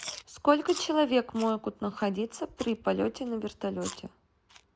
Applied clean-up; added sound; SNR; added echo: none; Chewing, mastication; 17 dB; none.